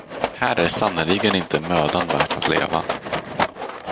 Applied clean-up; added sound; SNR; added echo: none; Rattle; 4 dB; none.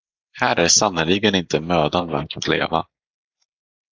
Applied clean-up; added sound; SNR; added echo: neural mask model Resemble Enhance denoiser.